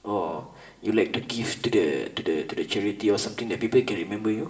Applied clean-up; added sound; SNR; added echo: none; none; none; reverberation time 0.8 s.